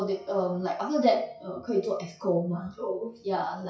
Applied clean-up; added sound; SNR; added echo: classical method WPE with log-MMSE.